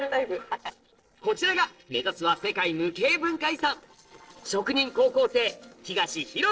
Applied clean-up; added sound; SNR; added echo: neural separator model SepFormer DNS4.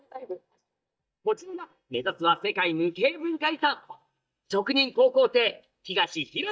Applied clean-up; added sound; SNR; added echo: neural mask model DeepFilterNet 3.